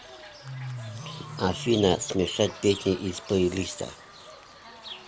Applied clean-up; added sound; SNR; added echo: none; Bird / Fowl; 13 dB; none.